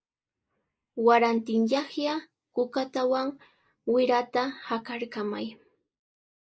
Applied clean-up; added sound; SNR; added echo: neural mask model Resemble Enhance denoiser.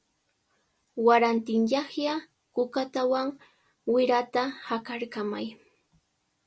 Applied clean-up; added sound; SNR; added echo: none; none; none; none.